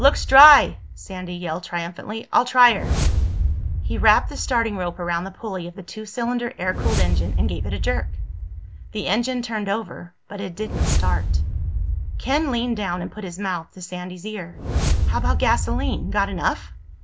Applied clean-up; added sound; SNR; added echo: none; Whoosh, swoosh, swish; 1 dB; none.